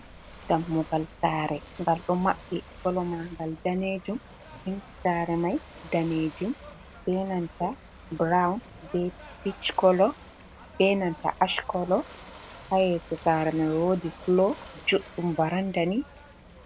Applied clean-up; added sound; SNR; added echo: none; Ocean / Boat, Water vehicle; 18 dB; none.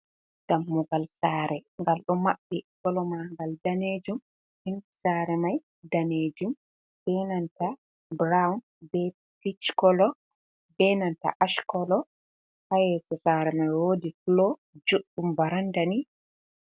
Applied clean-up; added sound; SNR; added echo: none; none; none; none.